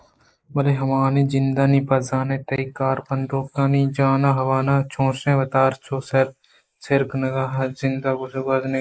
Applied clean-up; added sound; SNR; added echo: neural mask model Resemble Enhance denoiser.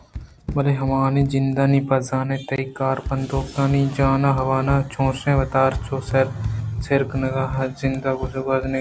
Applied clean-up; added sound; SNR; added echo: none; Run; 13 dB; none.